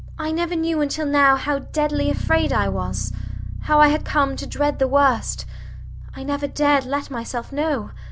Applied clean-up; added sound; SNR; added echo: none; Bass guitar; 8 dB; none.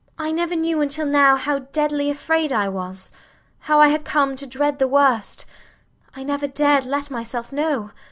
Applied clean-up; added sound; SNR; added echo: none; none; none; none.